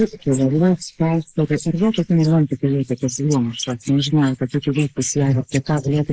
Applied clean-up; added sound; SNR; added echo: neural mask model Resemble Enhance denoiser.